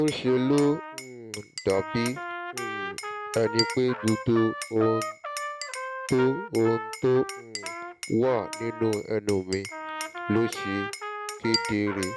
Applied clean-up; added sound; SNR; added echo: none; Glass + Trumpet; 7 dB; none.